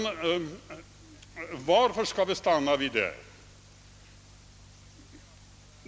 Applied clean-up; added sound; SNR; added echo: none; none; none; none.